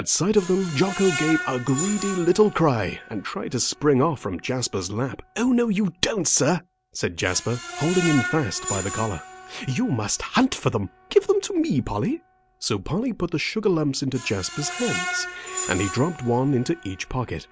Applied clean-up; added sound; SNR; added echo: none; Screech; 12 dB; none.